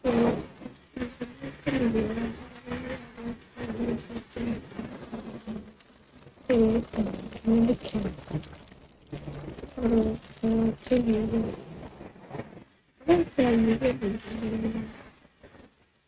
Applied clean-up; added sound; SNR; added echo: neural mask model RNNoise.